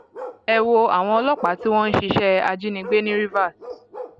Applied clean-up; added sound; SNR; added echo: none; Bark; 16 dB; none.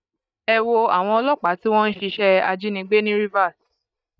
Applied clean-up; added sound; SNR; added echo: neural mask model DeepFilterNet 3.